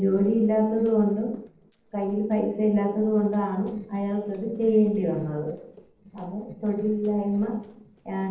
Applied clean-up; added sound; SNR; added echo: neural separator model SepFormer DNS4.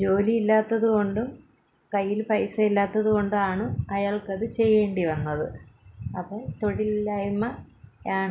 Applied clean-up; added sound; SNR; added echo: none; none; none; none.